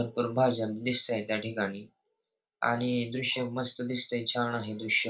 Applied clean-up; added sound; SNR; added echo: none; none; none; reverberation time 0.2 s.